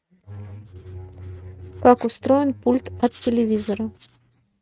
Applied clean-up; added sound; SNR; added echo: neural mask model RNNoise.